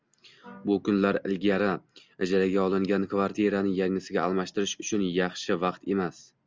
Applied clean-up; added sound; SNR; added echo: none; none; none; none.